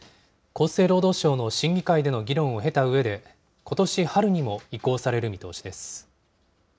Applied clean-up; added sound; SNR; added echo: none; none; none; none.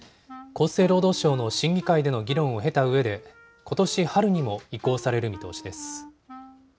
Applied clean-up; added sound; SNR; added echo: none; Wind instrument, woodwind instrument; 20 dB; none.